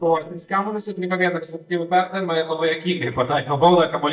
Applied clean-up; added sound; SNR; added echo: neural mask model DeepFilterNet 3.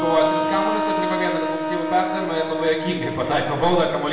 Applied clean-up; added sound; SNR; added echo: none; Wind instrument, woodwind instrument; 2 dB; reverberation time 1.0 s.